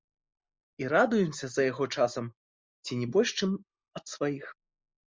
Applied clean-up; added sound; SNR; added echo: neural mask model Resemble Enhance denoiser.